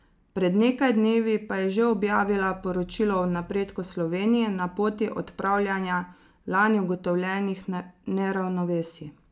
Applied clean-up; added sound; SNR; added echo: none; none; none; none.